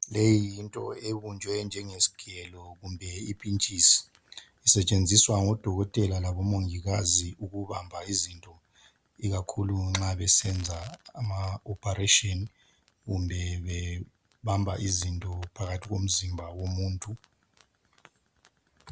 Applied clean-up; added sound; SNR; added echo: none; none; none; none.